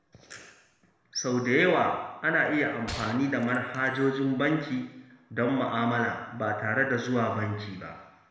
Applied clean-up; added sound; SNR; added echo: none; Gunshot, gunfire; 15 dB; reverberation time 1.0 s.